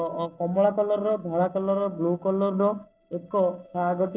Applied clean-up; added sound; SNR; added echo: neural separator model SepFormer DNS4.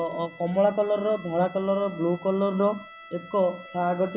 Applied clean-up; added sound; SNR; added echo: none; Bowed string instrument; 20 dB; none.